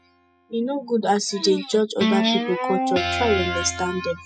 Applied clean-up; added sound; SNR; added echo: classical method spectral subtraction.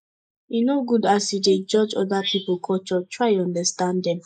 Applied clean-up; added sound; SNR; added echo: neural mask model Resemble Enhance denoiser.